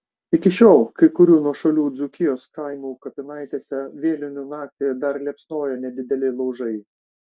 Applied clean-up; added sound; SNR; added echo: none; none; none; none.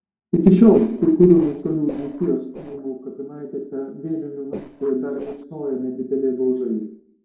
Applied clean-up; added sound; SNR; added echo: neural separator model SepFormer DNS4.